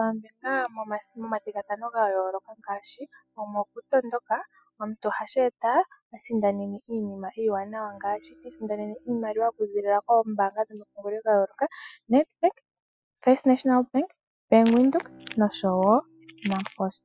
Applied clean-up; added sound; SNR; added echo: classical method spectral subtraction.